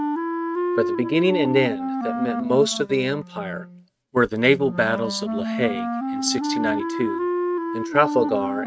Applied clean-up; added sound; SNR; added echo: neural mask model RNNoise.